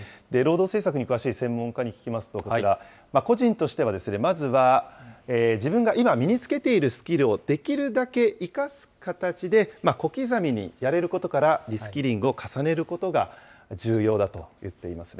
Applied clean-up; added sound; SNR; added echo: none; none; none; none.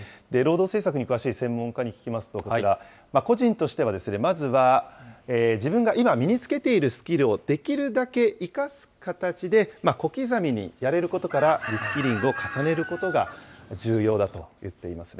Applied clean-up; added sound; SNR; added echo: none; Chicken, rooster; 11 dB; none.